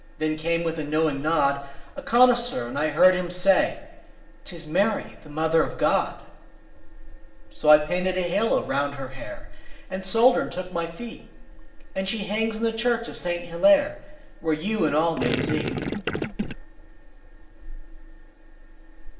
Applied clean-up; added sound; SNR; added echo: none; Gurgling; 2 dB; reverberation time 0.8 s.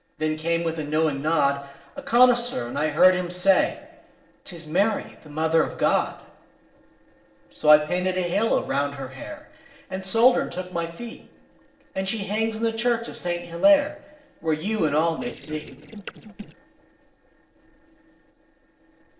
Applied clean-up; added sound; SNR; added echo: neural separator model SepFormer DNS4.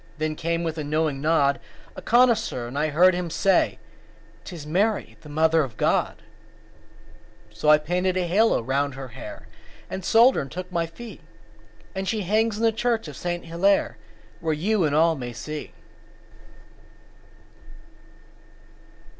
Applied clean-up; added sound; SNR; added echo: none; none; none; none.